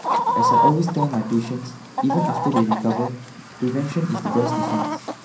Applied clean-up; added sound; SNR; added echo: none; Chicken, rooster; 1 dB; reverberation time 0.6 s.